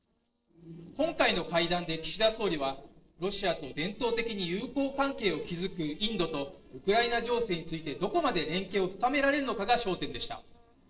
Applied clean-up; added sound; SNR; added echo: neural separator model SepFormer DNS4.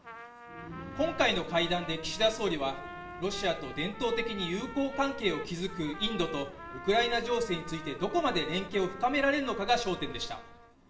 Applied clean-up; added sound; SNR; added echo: none; Trumpet; 14 dB; reverberation time 0.6 s.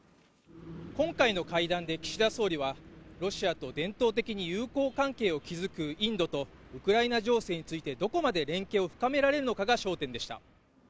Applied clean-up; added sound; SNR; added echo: none; none; none; none.